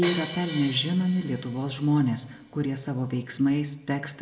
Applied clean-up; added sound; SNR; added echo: none; Crash cymbal; 3 dB; reverberation time 0.7 s.